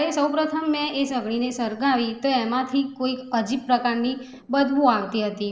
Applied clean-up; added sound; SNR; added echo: neural separator model SepFormer DNS4.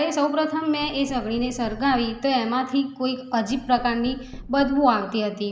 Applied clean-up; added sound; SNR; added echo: none; Knock; 19 dB; none.